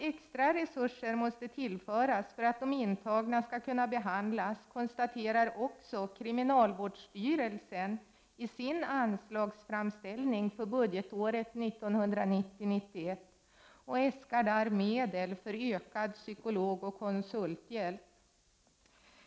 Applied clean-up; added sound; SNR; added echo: none; none; none; none.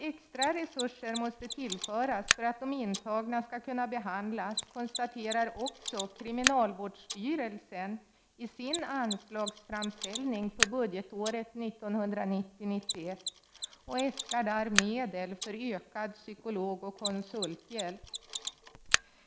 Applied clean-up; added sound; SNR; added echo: none; Mechanisms; 4 dB; none.